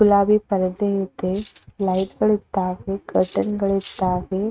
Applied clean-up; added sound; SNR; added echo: neural mask model RNNoise.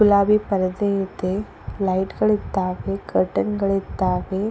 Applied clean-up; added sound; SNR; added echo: none; none; none; none.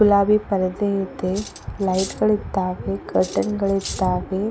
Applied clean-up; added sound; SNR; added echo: none; Cutlery, silverware + Bird; 16 dB; none.